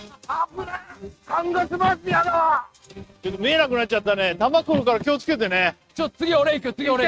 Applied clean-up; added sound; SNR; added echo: neural mask model RNNoise.